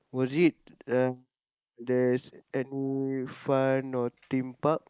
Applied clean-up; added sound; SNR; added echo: neural mask model Resemble Enhance denoiser.